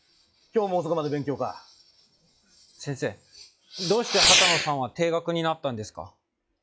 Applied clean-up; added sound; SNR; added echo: classical method log-MMSE.